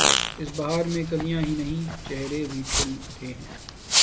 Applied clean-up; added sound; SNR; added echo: none; Fart; -2 dB; none.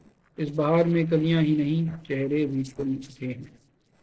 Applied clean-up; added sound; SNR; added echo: neural separator model SepFormer DNS4.